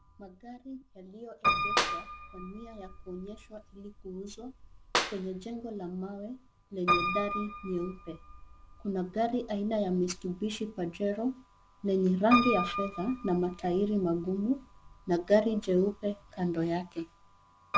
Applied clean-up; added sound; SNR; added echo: none; Clapping + Piano; 5 dB; none.